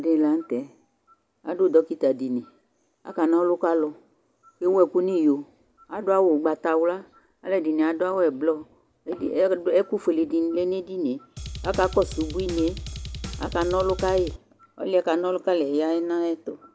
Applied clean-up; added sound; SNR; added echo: none; Drum kit; 9 dB; none.